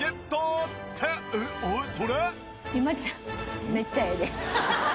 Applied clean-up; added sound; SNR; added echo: none; none; none; none.